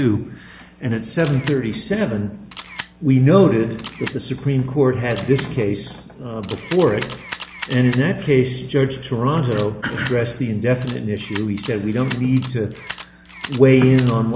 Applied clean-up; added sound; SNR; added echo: none; Camera; 16 dB; none.